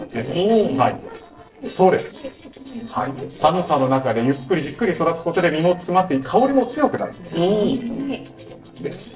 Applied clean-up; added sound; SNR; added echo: neural separator model SepFormer DNS4.